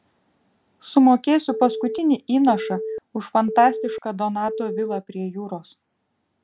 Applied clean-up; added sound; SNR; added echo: none; Telephone; 8 dB; none.